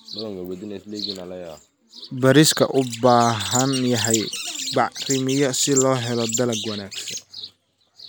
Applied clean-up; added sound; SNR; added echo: none; none; none; none.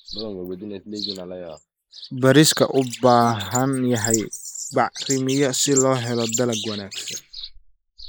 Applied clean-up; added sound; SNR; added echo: neural mask model Resemble Enhance denoiser.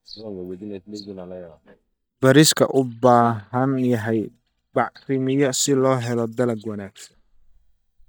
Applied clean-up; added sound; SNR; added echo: neural mask model DeepFilterNet 3.